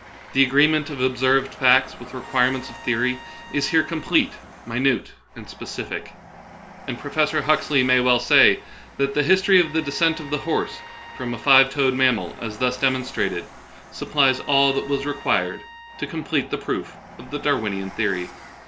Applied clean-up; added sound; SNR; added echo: none; Train + Trumpet; 18 dB; none.